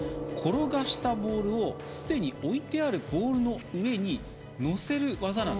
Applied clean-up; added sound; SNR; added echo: none; Gong; 11 dB; none.